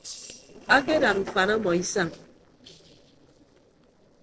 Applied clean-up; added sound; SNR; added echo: neural separator model SepFormer DNS4.